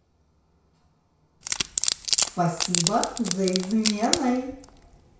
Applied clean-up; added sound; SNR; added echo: none; Wood; 0 dB; reverberation time 0.6 s.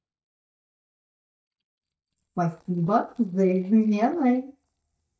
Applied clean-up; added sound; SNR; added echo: neural mask model DeepFilterNet 3.